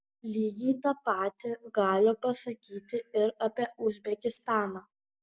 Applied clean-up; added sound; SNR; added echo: none; none; none; none.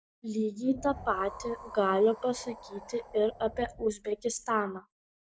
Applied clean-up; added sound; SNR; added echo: none; Wind; 16 dB; none.